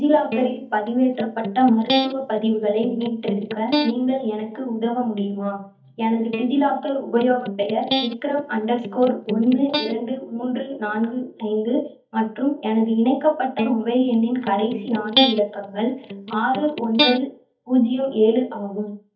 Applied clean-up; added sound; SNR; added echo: neural mask model DeepFilterNet 3.